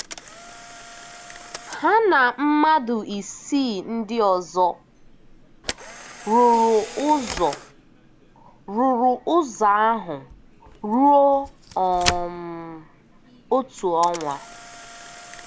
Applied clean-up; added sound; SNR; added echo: none; Camera; 15 dB; none.